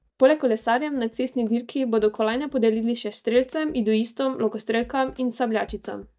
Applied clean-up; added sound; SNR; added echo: neural mask model DeepFilterNet 3.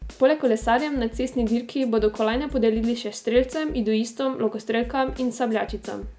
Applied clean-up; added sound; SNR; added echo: none; Snare drum; 16 dB; none.